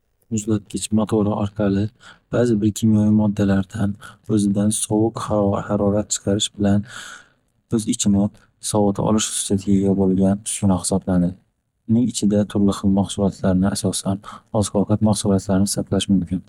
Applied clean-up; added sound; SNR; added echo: neural mask model DeepFilterNet 3.